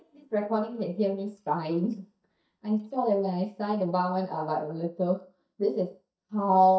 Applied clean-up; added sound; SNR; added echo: neural mask model DeepFilterNet 3.